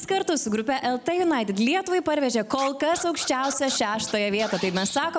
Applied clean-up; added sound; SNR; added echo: none; Scratching (performance technique); 14 dB; none.